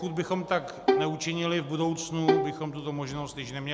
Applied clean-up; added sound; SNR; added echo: none; Bowed string instrument; 0 dB; none.